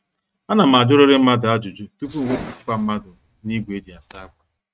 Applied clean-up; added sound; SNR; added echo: neural mask model RNNoise.